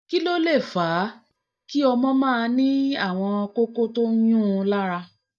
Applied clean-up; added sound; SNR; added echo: neural mask model DeepFilterNet 3.